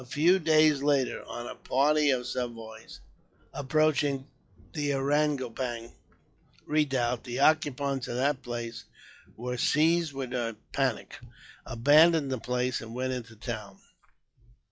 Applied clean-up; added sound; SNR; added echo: classical method log-MMSE.